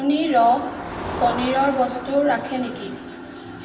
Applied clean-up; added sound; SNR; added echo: none; Motor vehicle (road); 12 dB; reverberation time 1.2 s.